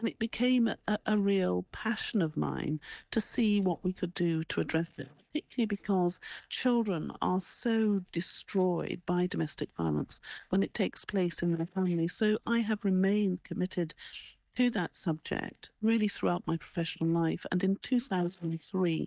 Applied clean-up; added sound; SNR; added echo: neural mask model DeepFilterNet 3.